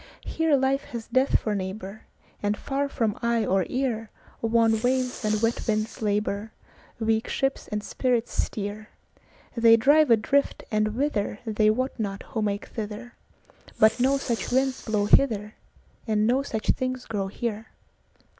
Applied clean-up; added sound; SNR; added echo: none; Respiratory sounds; 18 dB; none.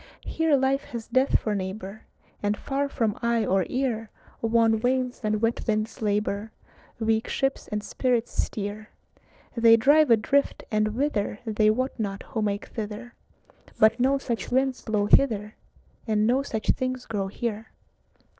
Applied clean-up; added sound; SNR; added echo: neural separator model SepFormer DNS4.